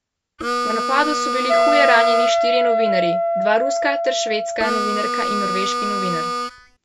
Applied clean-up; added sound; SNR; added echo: none; Wind instrument, woodwind instrument + Harmonica; -4 dB; none.